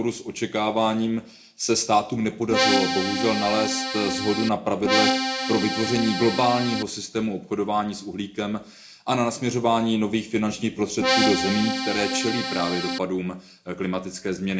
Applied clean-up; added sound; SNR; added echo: none; Accordion; 0 dB; reverberation time 0.4 s.